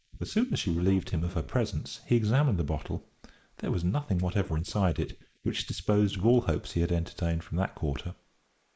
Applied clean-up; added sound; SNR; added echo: neural mask model Resemble Enhance denoiser.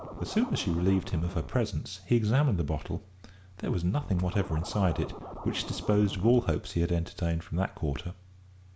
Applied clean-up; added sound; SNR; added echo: none; Scratching (performance technique); 15 dB; none.